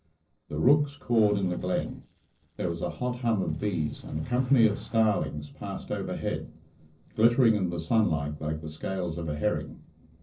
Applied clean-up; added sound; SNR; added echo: neural separator model SepFormer DNS4.